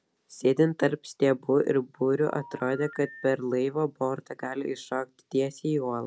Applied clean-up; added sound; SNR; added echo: none; Telephone; 19 dB; none.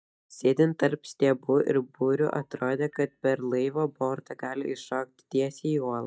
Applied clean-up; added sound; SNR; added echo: neural mask model DeepFilterNet 3.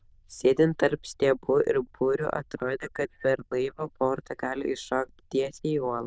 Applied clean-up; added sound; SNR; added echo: neural diffusion model UNIVERSE++.